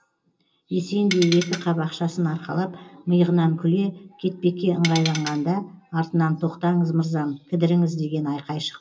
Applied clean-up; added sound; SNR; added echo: none; Tools; 8 dB; reverberation time 0.2 s.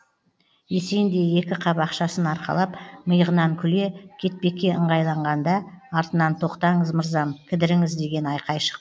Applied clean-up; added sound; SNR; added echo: none; none; none; none.